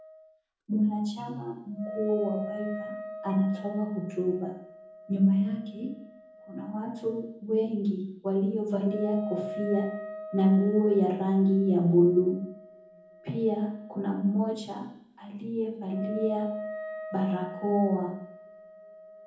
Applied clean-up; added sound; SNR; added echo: none; Wind instrument, woodwind instrument; 13 dB; reverberation time 0.7 s.